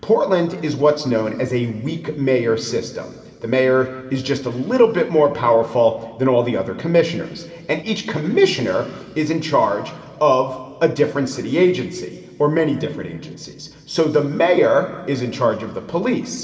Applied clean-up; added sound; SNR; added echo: none; none; none; reverberation time 2.6 s.